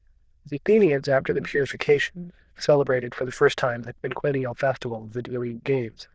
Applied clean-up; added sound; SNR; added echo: neural diffusion model UNIVERSE++.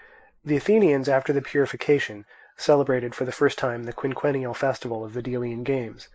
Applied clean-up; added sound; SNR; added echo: neural mask model Resemble Enhance denoiser.